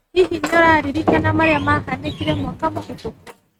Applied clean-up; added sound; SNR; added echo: neural mask model RNNoise.